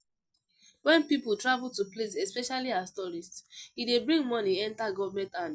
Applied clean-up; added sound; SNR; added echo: none; none; none; none.